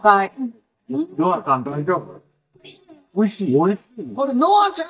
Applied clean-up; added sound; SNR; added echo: neural mask model DeepFilterNet 3.